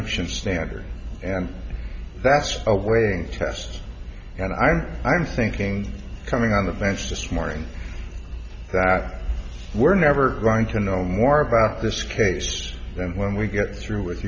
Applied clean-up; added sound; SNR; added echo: none; none; none; none.